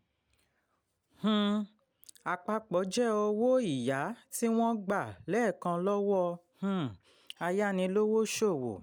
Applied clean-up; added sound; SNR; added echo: none; none; none; none.